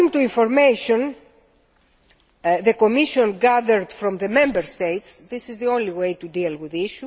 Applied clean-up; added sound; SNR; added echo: none; none; none; none.